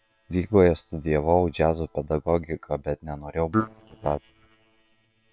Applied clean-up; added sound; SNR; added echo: neural separator model SepFormer WHAM!.